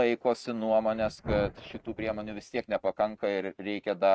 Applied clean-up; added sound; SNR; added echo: neural mask model RNNoise.